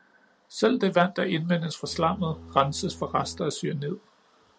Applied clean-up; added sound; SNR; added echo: none; Bowed string instrument; 18 dB; none.